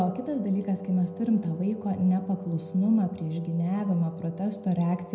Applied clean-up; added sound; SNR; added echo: none; Wind instrument, woodwind instrument; 17 dB; reverberation time 0.8 s.